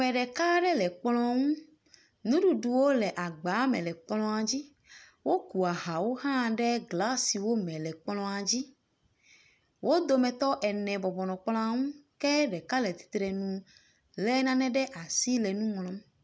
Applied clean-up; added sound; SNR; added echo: none; none; none; none.